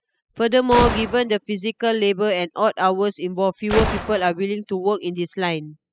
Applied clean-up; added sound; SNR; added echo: classical method spectral subtraction.